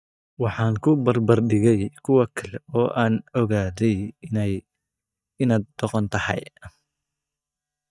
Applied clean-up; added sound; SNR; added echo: neural mask model DeepFilterNet 3.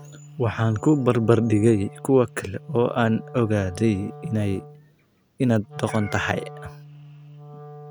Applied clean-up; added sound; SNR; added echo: none; Wind instrument, woodwind instrument; 18 dB; none.